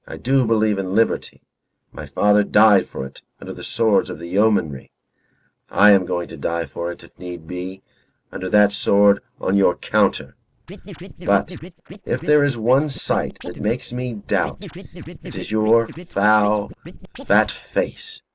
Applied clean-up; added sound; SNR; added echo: neural mask model Resemble Enhance denoiser.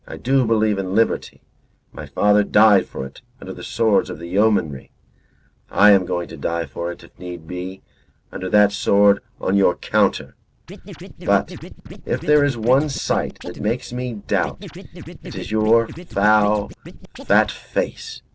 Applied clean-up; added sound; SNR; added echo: none; Scratching (performance technique); 12 dB; none.